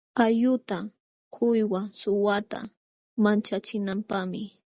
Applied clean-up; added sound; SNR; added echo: none; none; none; none.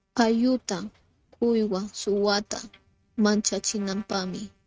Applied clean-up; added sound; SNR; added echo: neural mask model RNNoise.